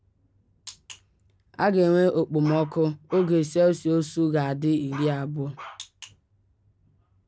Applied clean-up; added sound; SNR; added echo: none; Bark; 18 dB; none.